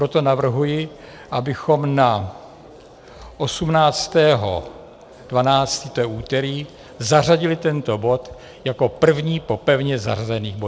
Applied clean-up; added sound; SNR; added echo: none; none; none; none.